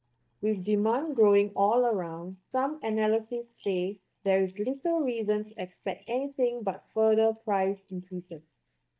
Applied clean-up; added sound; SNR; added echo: neural mask model DeepFilterNet 3.